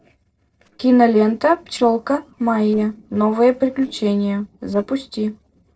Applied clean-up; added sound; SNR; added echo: neural separator model SepFormer DNS4.